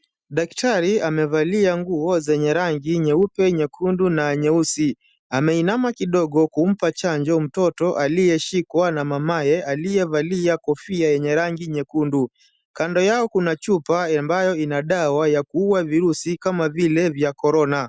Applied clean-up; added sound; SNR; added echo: none; none; none; none.